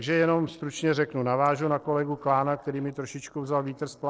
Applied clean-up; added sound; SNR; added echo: neural separator model SepFormer DNS4.